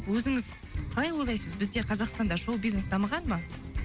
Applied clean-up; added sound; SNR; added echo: none; none; none; none.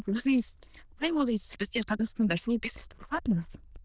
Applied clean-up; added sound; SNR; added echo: neural diffusion model UNIVERSE++.